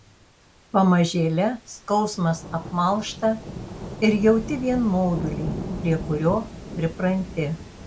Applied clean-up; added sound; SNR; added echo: none; Rain / Thunderstorm; 11 dB; none.